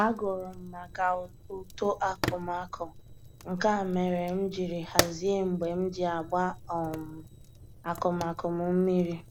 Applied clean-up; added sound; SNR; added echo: none; Fire; 9 dB; none.